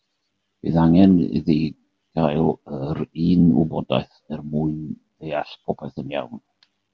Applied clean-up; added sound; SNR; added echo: none; none; none; none.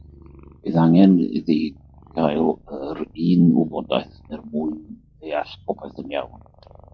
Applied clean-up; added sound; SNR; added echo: classical method log-MMSE.